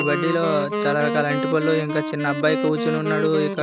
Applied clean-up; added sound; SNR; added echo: none; Wind chime + Wind instrument, woodwind instrument; 3 dB; none.